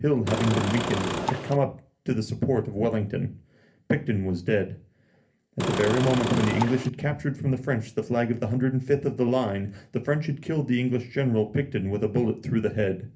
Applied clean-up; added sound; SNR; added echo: none; Engine / Car; 3 dB; reverberation time 0.3 s.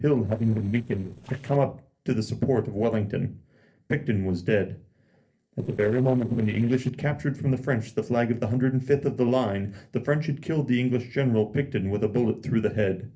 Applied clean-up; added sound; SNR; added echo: neural separator model SepFormer DNS4.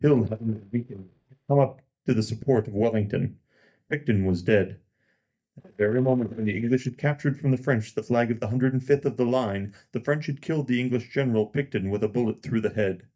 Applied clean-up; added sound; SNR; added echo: neural mask model DeepFilterNet 3.